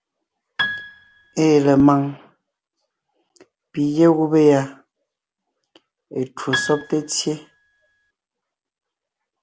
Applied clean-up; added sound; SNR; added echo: none; Piano; 9 dB; none.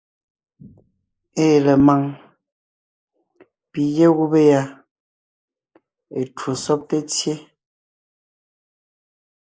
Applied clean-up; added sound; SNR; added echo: neural mask model Resemble Enhance denoiser.